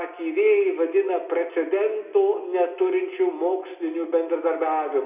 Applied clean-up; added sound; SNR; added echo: none; none; none; reverberation time 1.6 s.